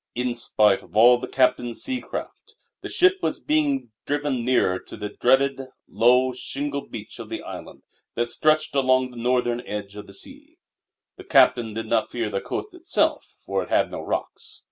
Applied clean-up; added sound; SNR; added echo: none; none; none; none.